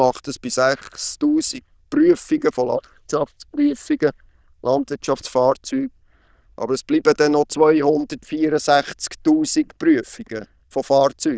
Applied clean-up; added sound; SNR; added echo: neural diffusion model UNIVERSE++.